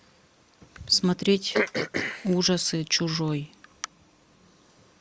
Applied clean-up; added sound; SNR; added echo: none; Cough; 5 dB; none.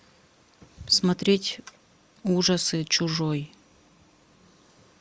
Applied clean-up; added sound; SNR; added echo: none; none; none; none.